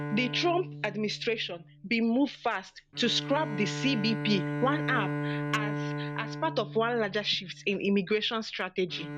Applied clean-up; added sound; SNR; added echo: none; Bowed string instrument; 6 dB; none.